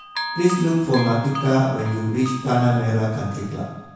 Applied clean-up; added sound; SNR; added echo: none; Bell; 12 dB; reverberation time 1.1 s.